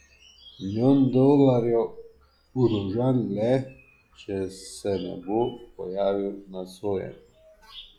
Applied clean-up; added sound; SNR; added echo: classical method log-MMSE.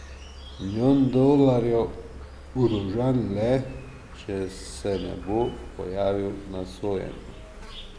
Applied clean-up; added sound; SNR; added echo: none; Insect; 16 dB; none.